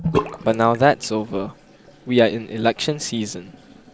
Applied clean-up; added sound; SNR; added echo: none; Bathtub (filling or washing) / Sink (filling or washing); 9 dB; none.